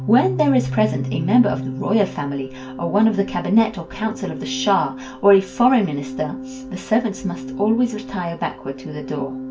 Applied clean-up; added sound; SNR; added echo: none; Organ; 10 dB; reverberation time 0.2 s.